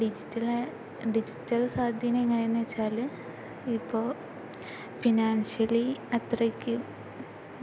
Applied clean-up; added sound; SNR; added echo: none; none; none; none.